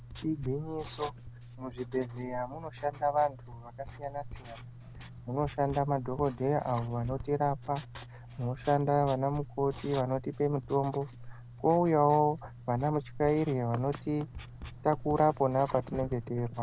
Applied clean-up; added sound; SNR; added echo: none; Writing; 14 dB; none.